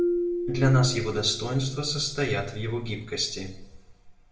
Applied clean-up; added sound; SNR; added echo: none; Marimba, xylophone; 7 dB; reverberation time 0.6 s.